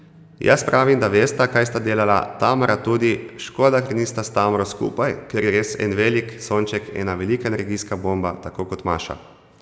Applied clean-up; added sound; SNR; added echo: none; none; none; none.